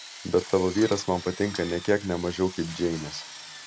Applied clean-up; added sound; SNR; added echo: none; Drill; 14 dB; none.